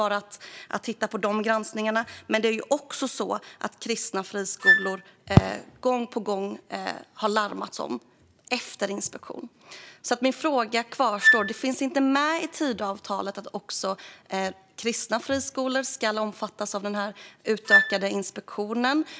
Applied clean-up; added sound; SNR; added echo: none; Wind instrument, woodwind instrument; -2 dB; none.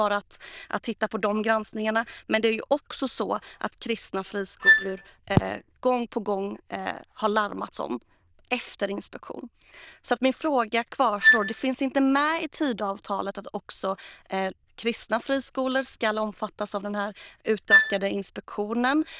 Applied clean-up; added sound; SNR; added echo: neural diffusion model UNIVERSE++.